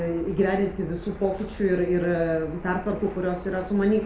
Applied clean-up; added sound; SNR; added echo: none; Fixed-wing aircraft, airplane; 15 dB; reverberation time 0.5 s.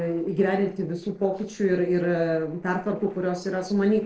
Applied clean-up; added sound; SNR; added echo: neural separator model SepFormer DNS4.